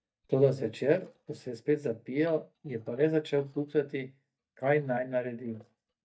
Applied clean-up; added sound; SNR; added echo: neural mask model DeepFilterNet 3.